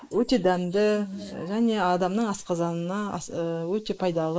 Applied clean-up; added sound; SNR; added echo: neural mask model Resemble Enhance denoiser.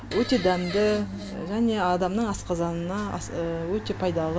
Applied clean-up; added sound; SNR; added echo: none; Fart; 11 dB; none.